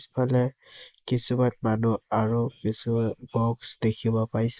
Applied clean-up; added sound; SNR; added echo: neural mask model Resemble Enhance denoiser.